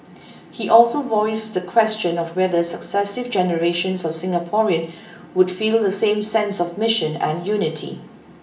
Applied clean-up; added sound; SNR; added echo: none; none; none; reverberation time 0.6 s.